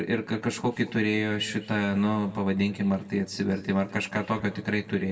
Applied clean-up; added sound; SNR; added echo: none; none; none; reverberation time 1.4 s.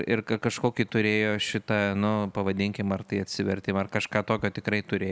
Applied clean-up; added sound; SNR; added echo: none; none; none; none.